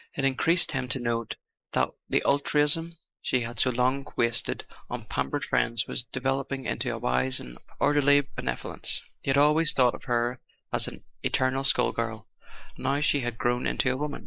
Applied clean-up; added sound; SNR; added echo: neural mask model Resemble Enhance denoiser.